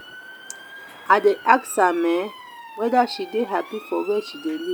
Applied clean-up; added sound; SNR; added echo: none; Motor vehicle (road) / Siren; 18 dB; none.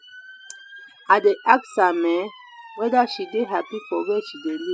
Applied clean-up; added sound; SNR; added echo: classical method spectral subtraction.